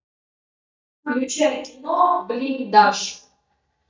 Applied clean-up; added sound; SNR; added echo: neural mask model DeepFilterNet 3.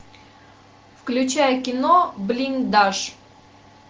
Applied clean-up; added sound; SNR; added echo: none; none; none; none.